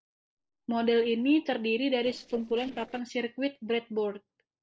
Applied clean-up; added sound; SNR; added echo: neural separator model SepFormer DNS4.